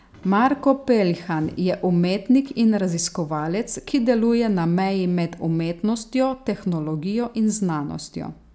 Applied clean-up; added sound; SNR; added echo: none; none; none; none.